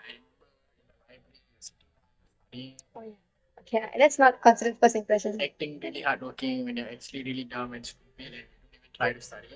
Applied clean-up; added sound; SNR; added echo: neural mask model DeepFilterNet 3.